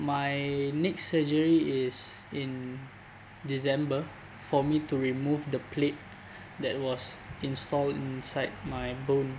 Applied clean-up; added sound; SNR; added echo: none; none; none; none.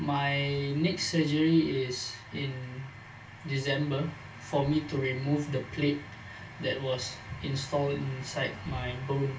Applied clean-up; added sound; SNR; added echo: none; none; none; reverberation time 0.2 s.